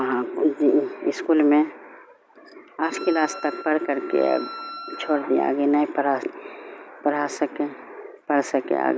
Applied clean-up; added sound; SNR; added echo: none; Wind instrument, woodwind instrument; 15 dB; none.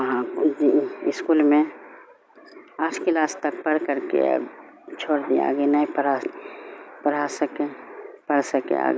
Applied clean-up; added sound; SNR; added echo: none; none; none; none.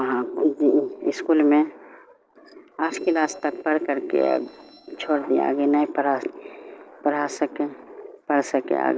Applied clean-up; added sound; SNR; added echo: neural separator model SepFormer DNS4.